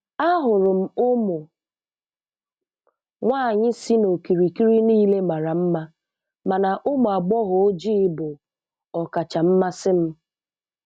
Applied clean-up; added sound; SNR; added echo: none; none; none; none.